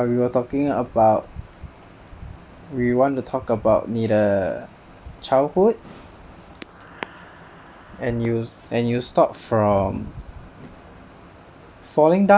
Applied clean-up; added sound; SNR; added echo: none; none; none; none.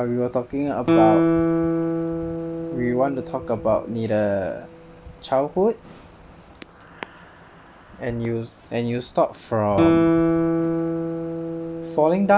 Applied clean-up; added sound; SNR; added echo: none; Guitar; 0 dB; none.